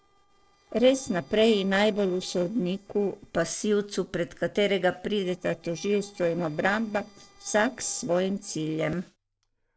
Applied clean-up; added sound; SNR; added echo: neural separator model SepFormer DNS4.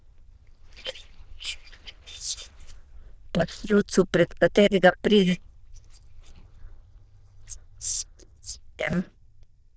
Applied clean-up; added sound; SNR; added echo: neural diffusion model UNIVERSE++.